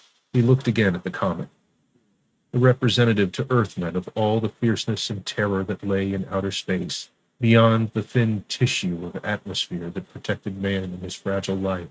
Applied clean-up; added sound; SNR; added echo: neural mask model RNNoise.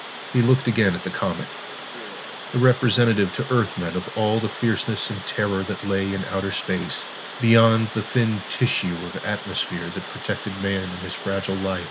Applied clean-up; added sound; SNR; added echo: none; Water; 12 dB; none.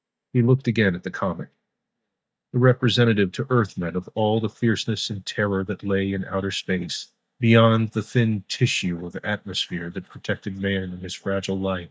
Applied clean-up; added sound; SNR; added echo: neural mask model DeepFilterNet 3.